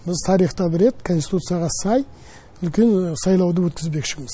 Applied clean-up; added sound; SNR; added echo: none; none; none; none.